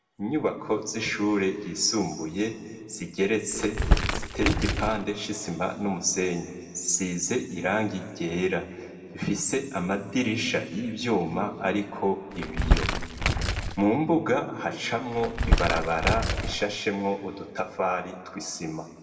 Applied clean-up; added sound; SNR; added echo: none; Crumpling, crinkling; -2 dB; reverberation time 1.6 s.